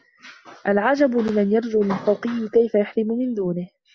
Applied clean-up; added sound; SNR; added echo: none; none; none; none.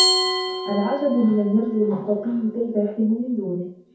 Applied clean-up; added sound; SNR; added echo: none; Glass; 5 dB; reverberation time 0.6 s.